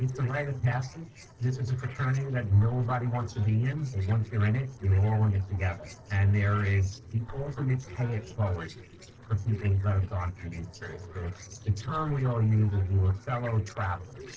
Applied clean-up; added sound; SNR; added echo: neural separator model SepFormer DNS4.